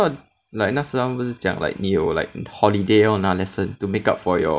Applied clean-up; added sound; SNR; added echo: none; none; none; none.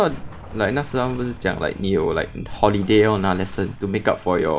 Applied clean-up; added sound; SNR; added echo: none; Explosion + Water / Splash, splatter; 14 dB; none.